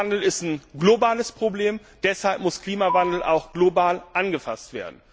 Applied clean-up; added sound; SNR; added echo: none; Marimba, xylophone; 10 dB; none.